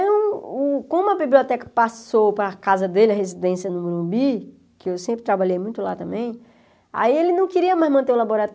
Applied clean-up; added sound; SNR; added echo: none; none; none; none.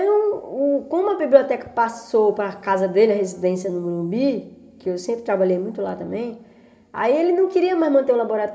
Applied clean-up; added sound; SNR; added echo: none; none; none; reverberation time 2.8 s.